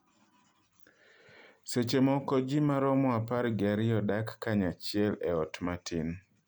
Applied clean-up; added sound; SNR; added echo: none; none; none; none.